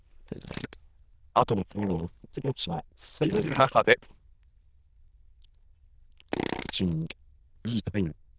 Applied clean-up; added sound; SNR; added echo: neural diffusion model UNIVERSE++.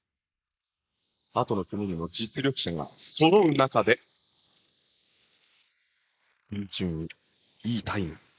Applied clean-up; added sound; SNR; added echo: neural mask model Resemble Enhance denoiser.